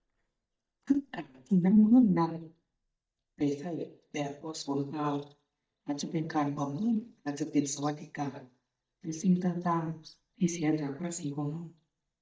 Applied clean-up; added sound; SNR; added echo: neural mask model DeepFilterNet 3.